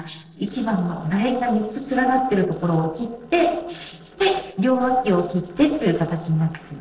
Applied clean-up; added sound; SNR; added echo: neural separator model SepFormer DNS4.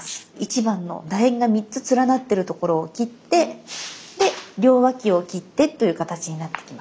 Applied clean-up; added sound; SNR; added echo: none; none; none; none.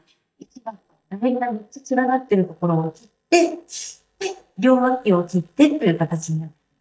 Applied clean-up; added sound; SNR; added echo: neural mask model DeepFilterNet 3.